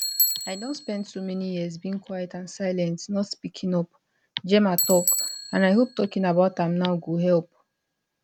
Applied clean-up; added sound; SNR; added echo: none; Bicycle; 8 dB; none.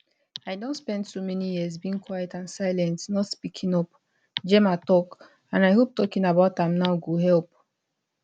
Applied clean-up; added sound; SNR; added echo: none; none; none; none.